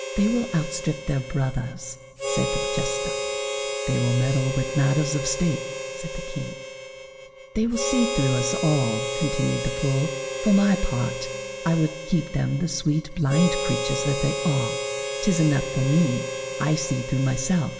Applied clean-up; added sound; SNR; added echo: none; Harmonica; 5 dB; reverberation time 2.1 s.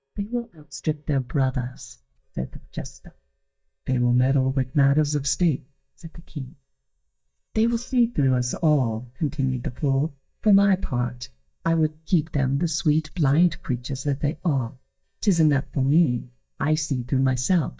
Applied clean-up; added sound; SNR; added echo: neural mask model DeepFilterNet 3.